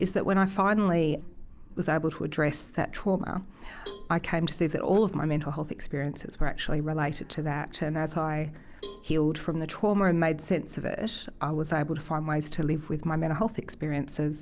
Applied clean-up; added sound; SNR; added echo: none; Cowbell; 19 dB; none.